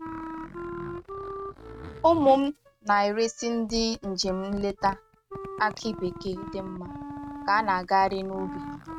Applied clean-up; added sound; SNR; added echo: neural mask model RNNoise.